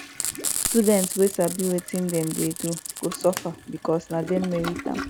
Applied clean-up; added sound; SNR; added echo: none; Frying (food) + Toilet flush; 7 dB; none.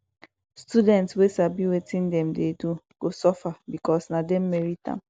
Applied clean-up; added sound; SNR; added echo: none; none; none; none.